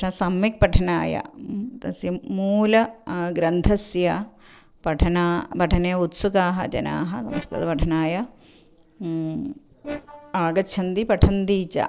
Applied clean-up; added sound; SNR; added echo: neural separator model SepFormer DNS4.